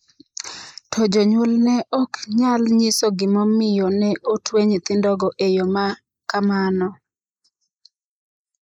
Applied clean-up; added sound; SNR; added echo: neural mask model Resemble Enhance denoiser.